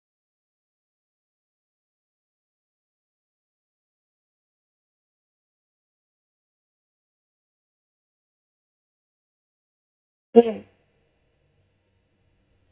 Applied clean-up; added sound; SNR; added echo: neural mask model DeepFilterNet 3.